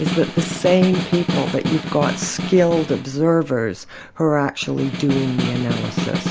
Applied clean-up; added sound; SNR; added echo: none; Snare drum; 6 dB; none.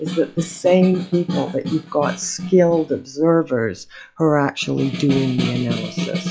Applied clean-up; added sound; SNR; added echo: classical method log-MMSE.